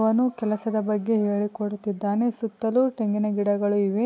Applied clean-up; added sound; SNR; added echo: none; none; none; none.